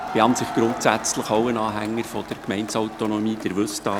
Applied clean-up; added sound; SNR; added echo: none; Crowd; 11 dB; none.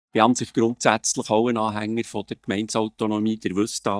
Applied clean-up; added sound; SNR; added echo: neural mask model DeepFilterNet 3.